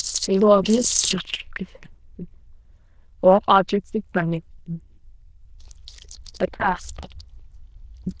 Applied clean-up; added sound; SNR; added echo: neural diffusion model UNIVERSE++.